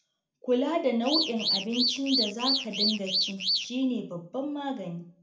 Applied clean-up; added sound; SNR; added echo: none; Alarm / Car; -2 dB; reverberation time 0.4 s.